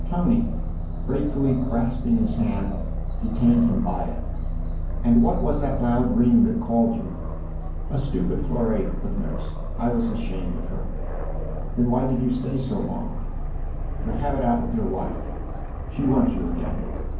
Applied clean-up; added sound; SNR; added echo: none; Aircraft; 2 dB; reverberation time 0.9 s.